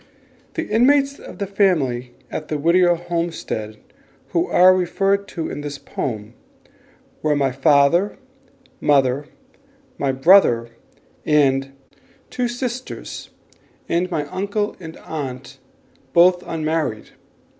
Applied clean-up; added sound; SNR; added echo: none; none; none; none.